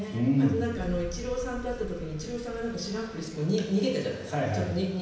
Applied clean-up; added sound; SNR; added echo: none; Boom; 12 dB; reverberation time 0.9 s.